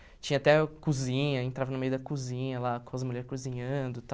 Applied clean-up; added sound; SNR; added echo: none; none; none; none.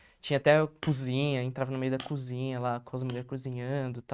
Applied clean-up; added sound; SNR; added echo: neural mask model RNNoise.